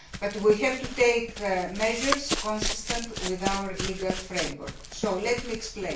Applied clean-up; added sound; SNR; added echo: none; Run; 5 dB; reverberation time 0.3 s.